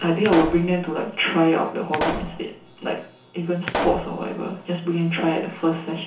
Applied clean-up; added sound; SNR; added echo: none; Explosion; 8 dB; reverberation time 0.7 s.